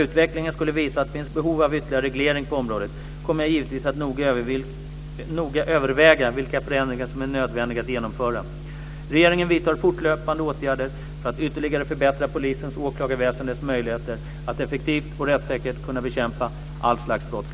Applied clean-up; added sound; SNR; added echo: none; none; none; none.